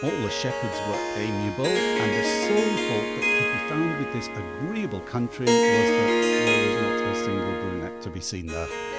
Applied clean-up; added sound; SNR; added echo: none; Harp; -5 dB; none.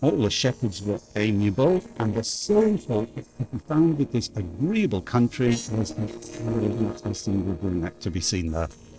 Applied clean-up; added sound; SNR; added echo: neural separator model SepFormer DNS4.